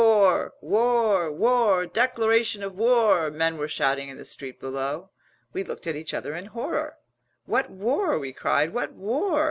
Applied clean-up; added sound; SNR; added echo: none; none; none; none.